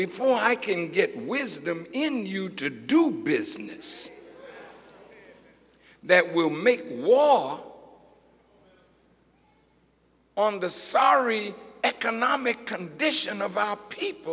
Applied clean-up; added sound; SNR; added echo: none; none; none; none.